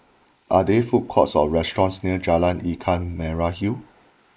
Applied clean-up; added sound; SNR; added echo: neural mask model Resemble Enhance denoiser.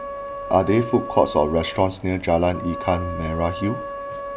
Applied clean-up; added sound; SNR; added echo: none; Wind instrument, woodwind instrument; 10 dB; none.